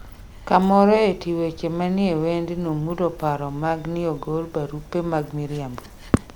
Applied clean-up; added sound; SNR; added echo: none; Domestic sounds, home sounds + Walk, footsteps; 19 dB; none.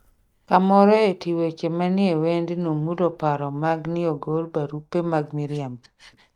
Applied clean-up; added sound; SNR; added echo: neural mask model DeepFilterNet 3.